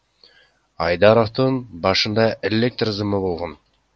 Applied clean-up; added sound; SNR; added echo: none; none; none; none.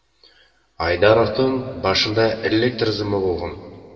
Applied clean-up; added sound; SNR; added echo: none; none; none; reverberation time 1.6 s.